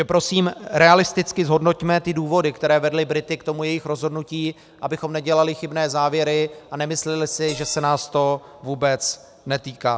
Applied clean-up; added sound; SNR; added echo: none; Crash cymbal; 16 dB; none.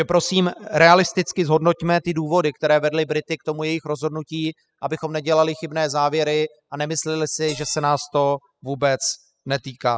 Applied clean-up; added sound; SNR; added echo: classical method spectral subtraction.